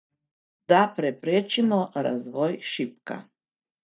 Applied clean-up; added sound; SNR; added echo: neural mask model DeepFilterNet 3.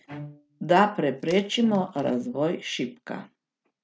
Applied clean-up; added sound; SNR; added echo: neural mask model RNNoise.